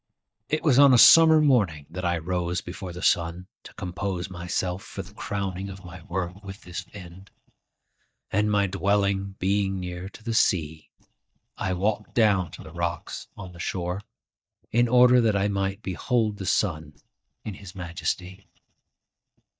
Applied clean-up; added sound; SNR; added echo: neural mask model DeepFilterNet 3.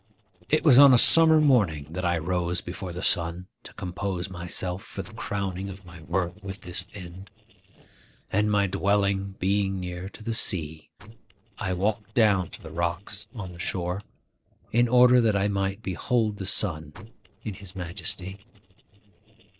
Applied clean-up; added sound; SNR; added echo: neural separator model SepFormer DNS4.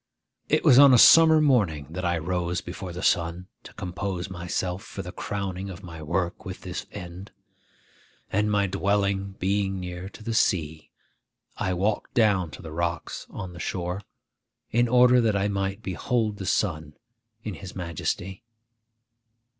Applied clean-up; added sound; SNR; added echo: none; none; none; none.